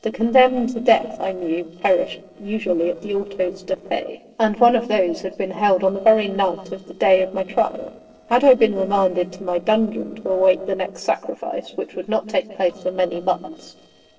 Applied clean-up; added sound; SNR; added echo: neural separator model SepFormer DNS4.